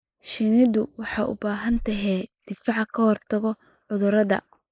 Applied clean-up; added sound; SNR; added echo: neural mask model Resemble Enhance denoiser.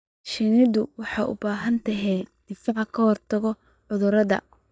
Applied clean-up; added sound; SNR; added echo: neural mask model DeepFilterNet 3.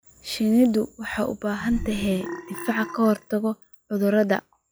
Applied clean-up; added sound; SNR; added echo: classical method log-MMSE.